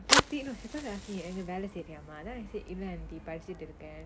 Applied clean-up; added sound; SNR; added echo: none; Fire; -4 dB; none.